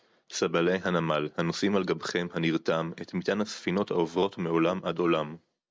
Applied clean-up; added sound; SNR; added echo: none; none; none; none.